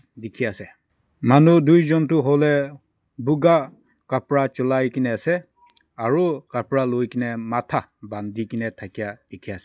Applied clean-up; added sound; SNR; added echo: none; none; none; none.